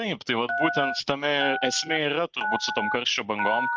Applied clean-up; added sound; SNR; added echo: neural mask model RNNoise.